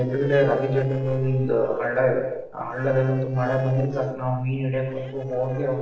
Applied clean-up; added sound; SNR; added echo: neural separator model SepFormer DNS4.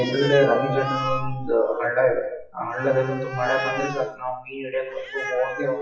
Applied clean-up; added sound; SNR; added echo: classical method WPE with log-MMSE.